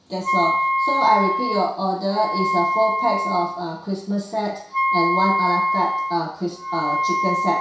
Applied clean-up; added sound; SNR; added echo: none; Wind instrument, woodwind instrument; 0 dB; reverberation time 0.6 s.